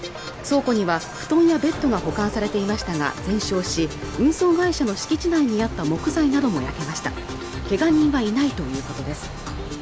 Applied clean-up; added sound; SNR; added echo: none; none; none; none.